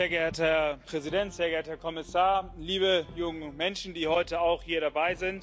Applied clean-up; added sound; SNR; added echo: none; Brass instrument; 19 dB; none.